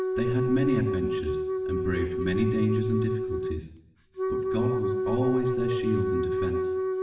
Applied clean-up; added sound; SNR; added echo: none; Wind instrument, woodwind instrument; -1 dB; reverberation time 0.9 s.